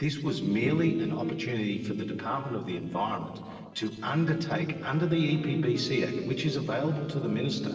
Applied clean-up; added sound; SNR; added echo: neural separator model SepFormer DNS4.